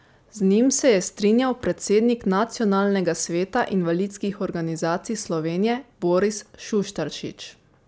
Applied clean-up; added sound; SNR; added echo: none; none; none; none.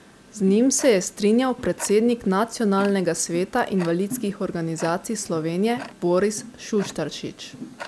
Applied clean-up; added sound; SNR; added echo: none; Tick-tock; 18 dB; none.